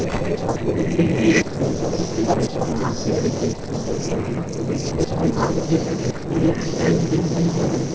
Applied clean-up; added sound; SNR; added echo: neural separator model SepFormer DNS4.